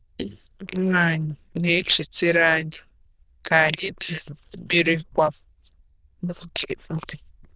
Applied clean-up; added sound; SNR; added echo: neural diffusion model UNIVERSE++.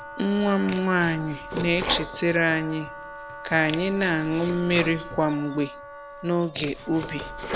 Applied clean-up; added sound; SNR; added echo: none; Domestic sounds, home sounds + Wind instrument, woodwind instrument; 10 dB; none.